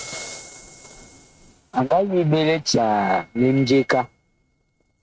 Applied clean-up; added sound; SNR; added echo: neural mask model RNNoise.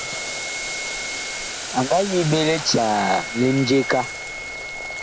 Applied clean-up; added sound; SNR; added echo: none; Wind instrument, woodwind instrument + Boiling; 7 dB; none.